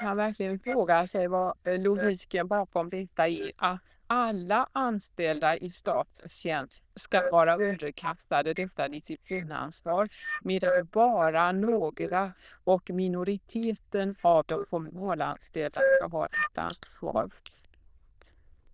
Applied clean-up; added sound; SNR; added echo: neural diffusion model UNIVERSE++.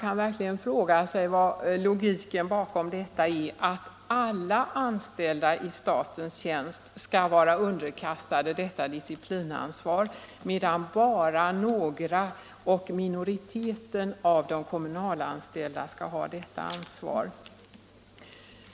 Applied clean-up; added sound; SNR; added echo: none; none; none; none.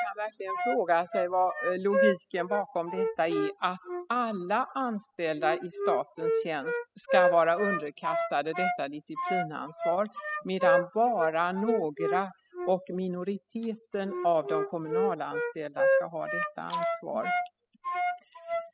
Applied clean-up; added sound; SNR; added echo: classical method spectral subtraction.